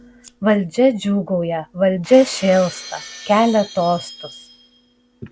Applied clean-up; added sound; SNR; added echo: none; Shatter + Scissors; 20 dB; none.